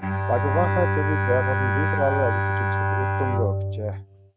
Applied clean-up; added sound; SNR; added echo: neural mask model RNNoise.